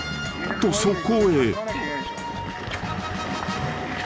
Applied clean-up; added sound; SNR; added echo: none; Bass guitar; 12 dB; none.